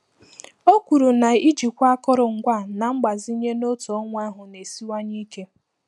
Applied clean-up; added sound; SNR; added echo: none; none; none; none.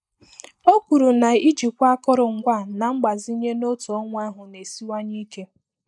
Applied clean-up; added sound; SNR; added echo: neural mask model Resemble Enhance denoiser.